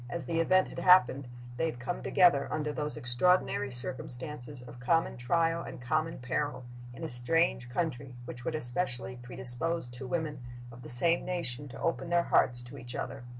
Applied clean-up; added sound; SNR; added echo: none; none; none; none.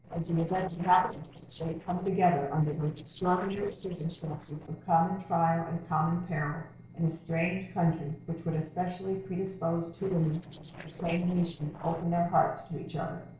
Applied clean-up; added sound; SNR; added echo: neural separator model SepFormer DNS4.